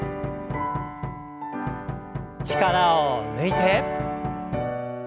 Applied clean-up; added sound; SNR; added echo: none; Knock; 9 dB; none.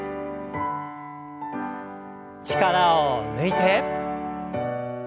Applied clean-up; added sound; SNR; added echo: none; none; none; none.